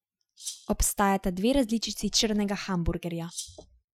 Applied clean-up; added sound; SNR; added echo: classical method Wiener filter.